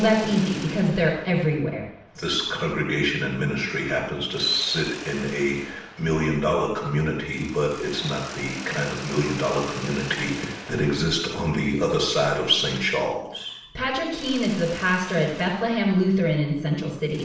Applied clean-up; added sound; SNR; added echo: none; Mechanisms; 17 dB; reverberation time 0.7 s.